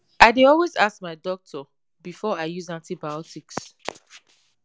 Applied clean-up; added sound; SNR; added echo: none; none; none; none.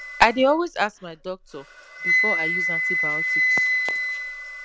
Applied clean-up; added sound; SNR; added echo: none; Wind instrument, woodwind instrument; -1 dB; none.